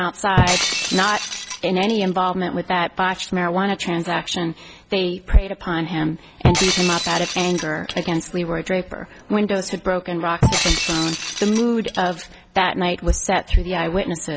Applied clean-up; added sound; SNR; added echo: none; Shatter; 4 dB; none.